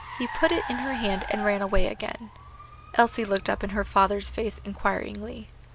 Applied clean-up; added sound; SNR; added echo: none; Car; 11 dB; none.